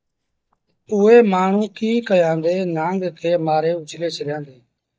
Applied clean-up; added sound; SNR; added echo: neural mask model DeepFilterNet 3.